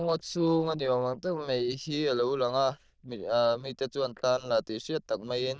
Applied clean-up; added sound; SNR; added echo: neural diffusion model UNIVERSE++.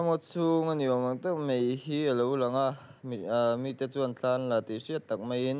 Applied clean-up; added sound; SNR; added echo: none; none; none; none.